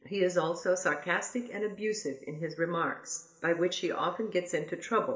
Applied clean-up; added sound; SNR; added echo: none; none; none; reverberation time 1.7 s.